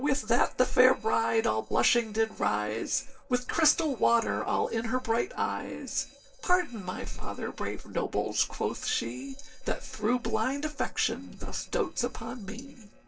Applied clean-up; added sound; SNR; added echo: neural separator model SepFormer DNS4.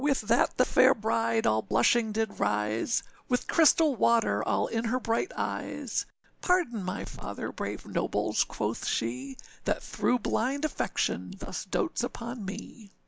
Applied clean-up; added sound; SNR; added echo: none; none; none; none.